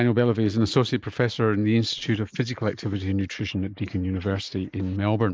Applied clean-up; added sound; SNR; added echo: neural mask model Resemble Enhance denoiser.